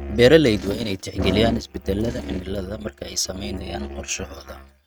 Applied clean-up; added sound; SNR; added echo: neural mask model RNNoise.